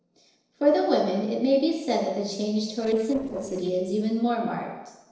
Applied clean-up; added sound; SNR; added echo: neural separator model SepFormer DNS4.